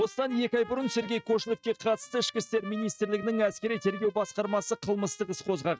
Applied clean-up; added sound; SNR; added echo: neural mask model RNNoise.